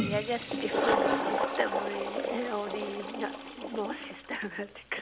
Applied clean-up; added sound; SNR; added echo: none; Toilet flush; -3 dB; none.